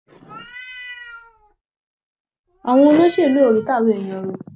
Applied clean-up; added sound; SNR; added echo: none; Meow; 19 dB; none.